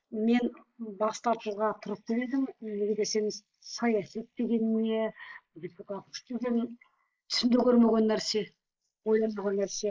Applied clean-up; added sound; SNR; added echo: neural mask model Resemble Enhance denoiser.